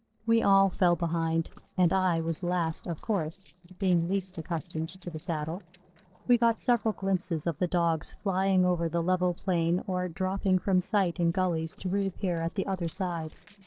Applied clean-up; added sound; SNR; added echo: neural separator model SepFormer DNS4.